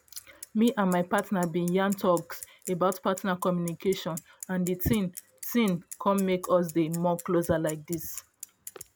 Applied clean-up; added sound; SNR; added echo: none; Bicycle; 18 dB; none.